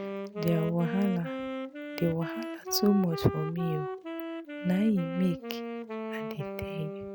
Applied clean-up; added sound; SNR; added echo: none; Wind instrument, woodwind instrument; 6 dB; none.